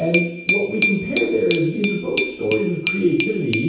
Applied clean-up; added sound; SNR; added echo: none; Glass; 5 dB; reverberation time 0.9 s.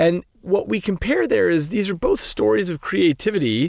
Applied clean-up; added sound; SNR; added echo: none; none; none; none.